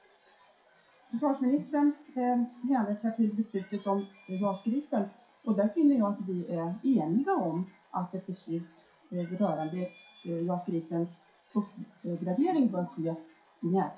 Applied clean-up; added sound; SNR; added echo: classical method WPE with log-MMSE.